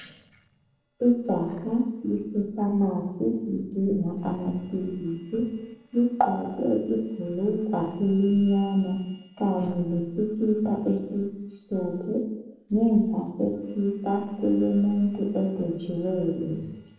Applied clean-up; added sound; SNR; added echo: neural separator model SepFormer DNS4.